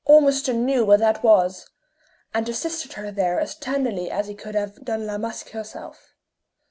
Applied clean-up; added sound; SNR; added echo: none; none; none; none.